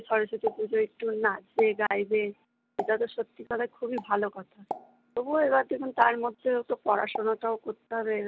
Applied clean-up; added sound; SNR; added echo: none; Explosion; 13 dB; none.